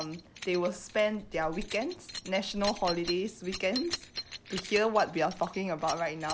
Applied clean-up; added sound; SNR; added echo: none; Keys jangling; 10 dB; none.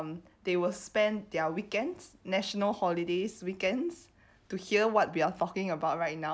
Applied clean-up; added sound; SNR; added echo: none; none; none; none.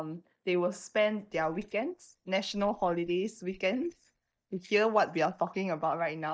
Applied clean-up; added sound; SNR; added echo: neural mask model DeepFilterNet 3.